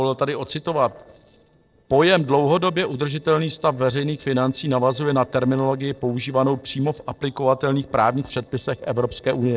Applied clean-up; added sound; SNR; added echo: neural separator model SepFormer DNS4.